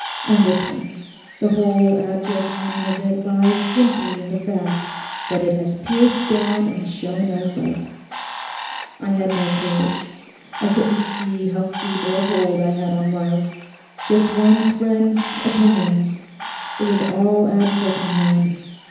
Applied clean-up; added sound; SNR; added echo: none; Bird; 11 dB; reverberation time 1.0 s.